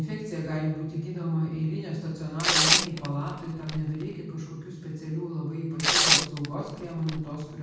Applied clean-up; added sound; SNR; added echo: none; Tearing; -4 dB; reverberation time 1.2 s.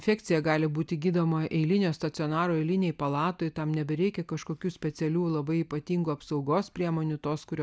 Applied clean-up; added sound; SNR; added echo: none; none; none; none.